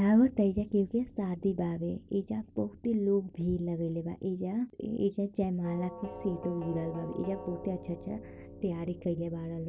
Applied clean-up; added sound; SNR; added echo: none; Doorbell; 16 dB; none.